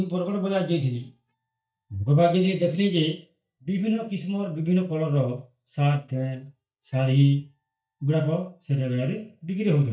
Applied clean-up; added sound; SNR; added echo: neural mask model DeepFilterNet 3.